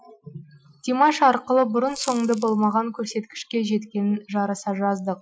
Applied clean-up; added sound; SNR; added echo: classical method Wiener filter.